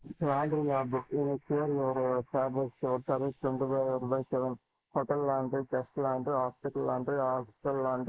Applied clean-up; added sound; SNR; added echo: neural mask model Resemble Enhance denoiser.